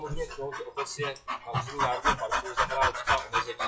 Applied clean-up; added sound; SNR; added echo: classical method WPE with log-MMSE.